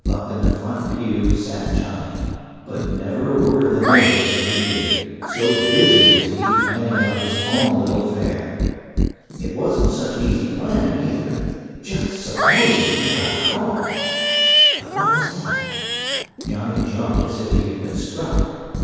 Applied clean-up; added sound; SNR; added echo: none; Livestock, farm animals, working animals; -1 dB; reverberation time 2.2 s.